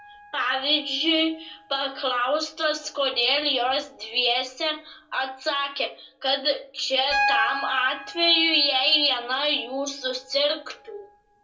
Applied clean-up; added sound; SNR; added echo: none; Piano; 11 dB; reverberation time 0.2 s.